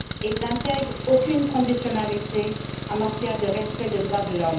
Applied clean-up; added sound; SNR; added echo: none; Engine; 6 dB; reverberation time 0.5 s.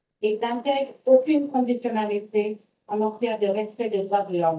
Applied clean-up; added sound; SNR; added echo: neural mask model DeepFilterNet 3.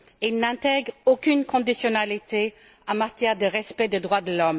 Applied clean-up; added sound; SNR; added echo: none; none; none; none.